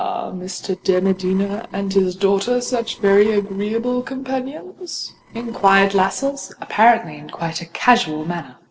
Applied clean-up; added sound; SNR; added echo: neural separator model SepFormer DNS4.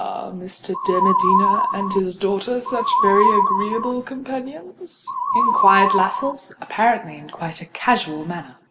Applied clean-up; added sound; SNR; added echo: none; Musical instrument; -4 dB; none.